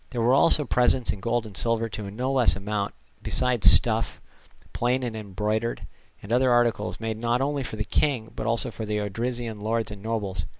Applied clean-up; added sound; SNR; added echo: none; none; none; none.